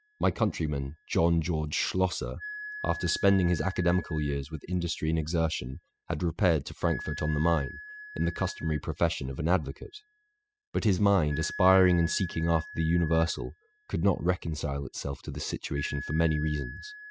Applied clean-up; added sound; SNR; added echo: classical method spectral subtraction.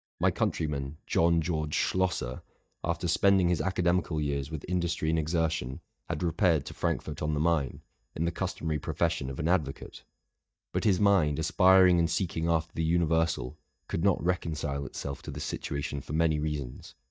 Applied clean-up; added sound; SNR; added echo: neural mask model DeepFilterNet 3.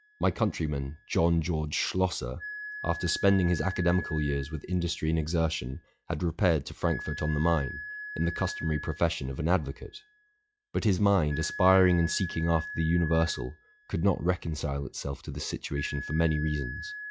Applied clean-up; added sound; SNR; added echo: classical method log-MMSE.